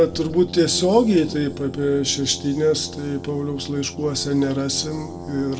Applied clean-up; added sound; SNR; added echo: none; Brass instrument; 14 dB; reverberation time 1.0 s.